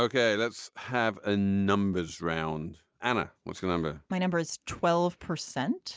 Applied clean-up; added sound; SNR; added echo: none; none; none; none.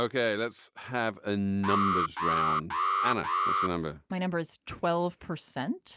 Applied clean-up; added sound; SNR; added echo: none; Alarm; -1 dB; none.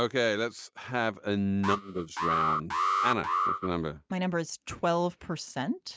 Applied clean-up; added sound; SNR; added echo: neural mask model RNNoise.